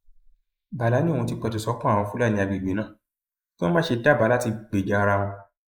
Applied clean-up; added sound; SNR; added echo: neural mask model Resemble Enhance denoiser.